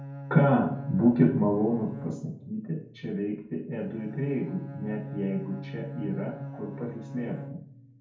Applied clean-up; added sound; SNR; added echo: none; Bowed string instrument; 12 dB; reverberation time 0.6 s.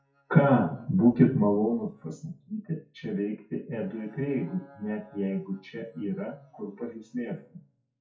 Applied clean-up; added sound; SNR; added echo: classical method WPE with log-MMSE.